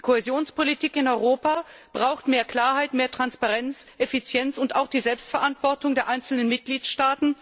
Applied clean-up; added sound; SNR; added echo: none; none; none; none.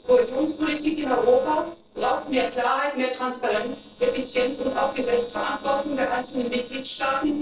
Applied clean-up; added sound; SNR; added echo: neural separator model SepFormer DNS4.